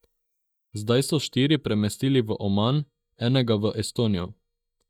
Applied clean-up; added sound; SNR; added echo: neural mask model DeepFilterNet 3.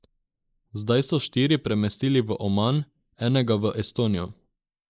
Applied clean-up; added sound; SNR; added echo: neural mask model Resemble Enhance denoiser.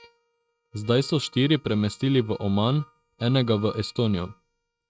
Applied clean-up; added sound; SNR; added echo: neural mask model RNNoise.